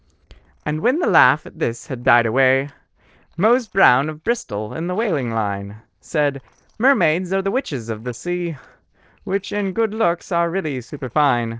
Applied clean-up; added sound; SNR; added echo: neural separator model SepFormer DNS4.